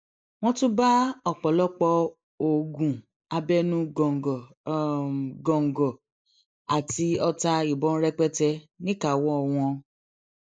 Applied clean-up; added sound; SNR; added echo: neural mask model Resemble Enhance denoiser.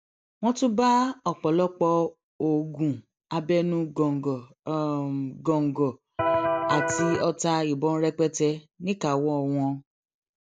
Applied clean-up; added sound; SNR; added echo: none; Electric guitar; -1 dB; none.